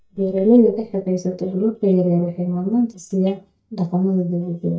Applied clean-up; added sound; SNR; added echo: neural mask model DeepFilterNet 3.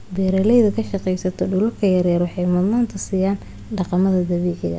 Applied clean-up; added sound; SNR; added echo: none; none; none; none.